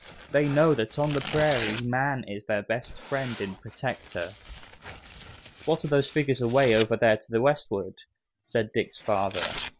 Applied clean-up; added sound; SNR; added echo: none; Tearing; 12 dB; none.